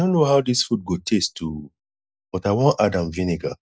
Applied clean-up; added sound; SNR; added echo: none; none; none; none.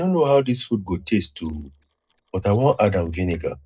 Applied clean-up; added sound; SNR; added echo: neural separator model SepFormer DNS4.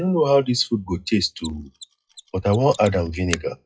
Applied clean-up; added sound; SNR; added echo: classical method WPE with log-MMSE.